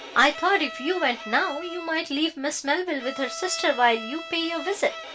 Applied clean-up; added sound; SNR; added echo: none; Bowed string instrument; 13 dB; reverberation time 0.2 s.